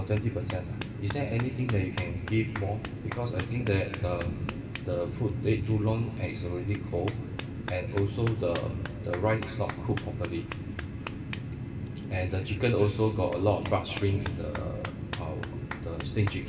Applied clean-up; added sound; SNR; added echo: none; Clapping; 15 dB; reverberation time 2.4 s.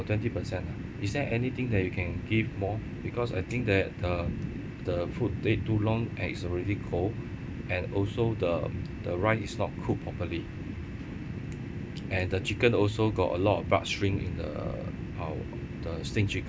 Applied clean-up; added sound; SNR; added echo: none; none; none; none.